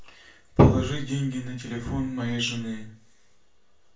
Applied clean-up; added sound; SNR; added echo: none; none; none; reverberation time 0.3 s.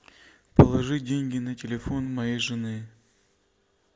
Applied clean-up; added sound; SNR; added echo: none; none; none; none.